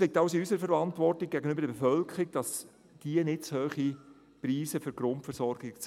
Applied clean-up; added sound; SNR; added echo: none; none; none; none.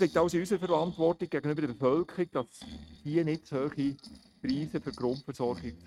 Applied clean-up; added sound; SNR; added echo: neural mask model RNNoise.